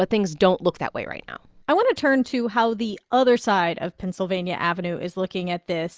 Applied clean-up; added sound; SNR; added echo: none; none; none; none.